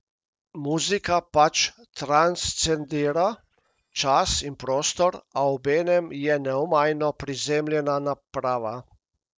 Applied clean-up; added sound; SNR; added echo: neural separator model SepFormer DNS4.